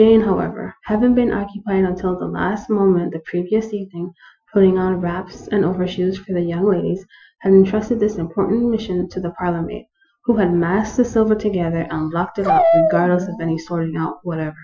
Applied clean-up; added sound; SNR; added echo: classical method Wiener filter.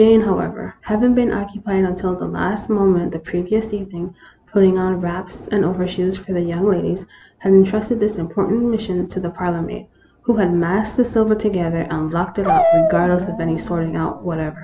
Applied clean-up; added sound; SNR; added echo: none; Dog; 2 dB; none.